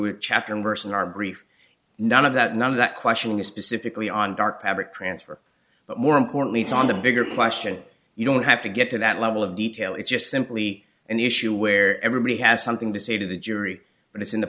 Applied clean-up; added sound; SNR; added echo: none; none; none; none.